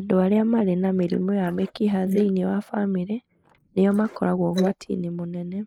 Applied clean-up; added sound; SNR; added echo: neural mask model Resemble Enhance denoiser.